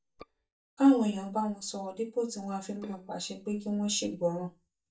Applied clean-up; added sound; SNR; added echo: neural mask model DeepFilterNet 3.